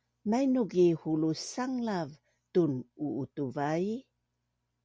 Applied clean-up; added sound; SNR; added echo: none; none; none; none.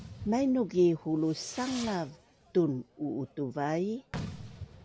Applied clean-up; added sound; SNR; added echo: none; Fireworks; 15 dB; none.